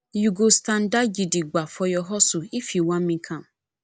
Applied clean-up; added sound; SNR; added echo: none; none; none; none.